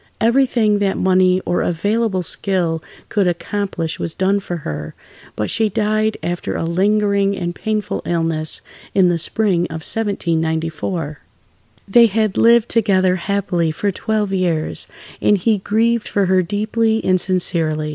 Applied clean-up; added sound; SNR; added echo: none; none; none; none.